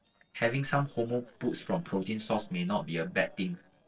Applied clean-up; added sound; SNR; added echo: neural separator model SepFormer DNS4.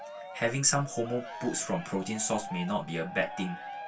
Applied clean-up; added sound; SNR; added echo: none; Cheering; 11 dB; reverberation time 0.1 s.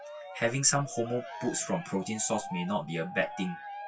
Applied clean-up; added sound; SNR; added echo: classical method WPE with log-MMSE.